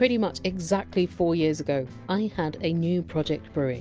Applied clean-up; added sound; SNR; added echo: none; none; none; none.